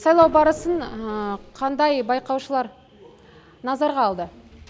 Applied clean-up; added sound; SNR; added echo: none; Explosion; 19 dB; none.